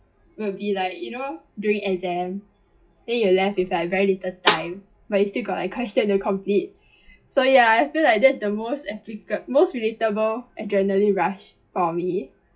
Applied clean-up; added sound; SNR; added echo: classical method WPE with log-MMSE.